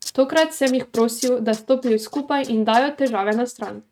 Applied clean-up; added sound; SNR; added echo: neural mask model RNNoise.